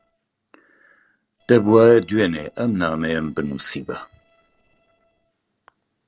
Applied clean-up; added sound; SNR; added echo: neural separator model SepFormer DNS4.